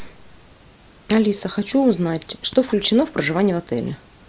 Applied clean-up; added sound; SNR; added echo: none; none; none; none.